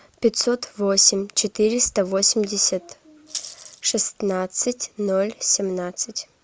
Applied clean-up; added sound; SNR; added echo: none; Rattle (instrument); 15 dB; none.